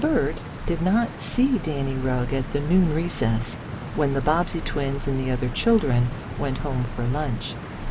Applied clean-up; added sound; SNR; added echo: none; Stream; 11 dB; none.